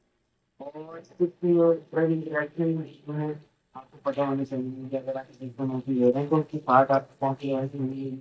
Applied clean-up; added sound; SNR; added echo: neural mask model DeepFilterNet 3.